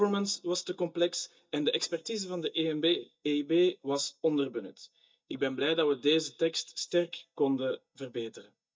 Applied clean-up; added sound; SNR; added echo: neural mask model DeepFilterNet 3.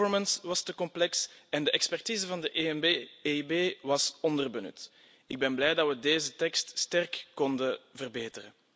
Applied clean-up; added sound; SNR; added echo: none; none; none; none.